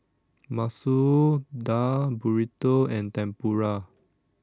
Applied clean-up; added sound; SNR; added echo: none; none; none; none.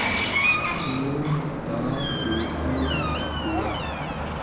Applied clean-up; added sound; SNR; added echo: none; Door; -4 dB; reverberation time 0.7 s.